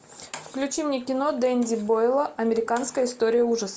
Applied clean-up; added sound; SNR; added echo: none; none; none; none.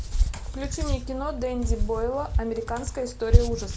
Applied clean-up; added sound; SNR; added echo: none; Hands; -5 dB; none.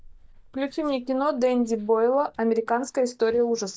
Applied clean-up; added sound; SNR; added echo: neural mask model DeepFilterNet 3.